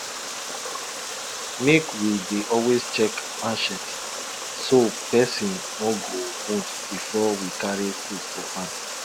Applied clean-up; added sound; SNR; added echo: none; Water; 6 dB; none.